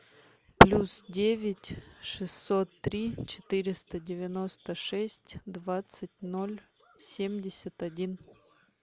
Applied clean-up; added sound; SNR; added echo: none; none; none; none.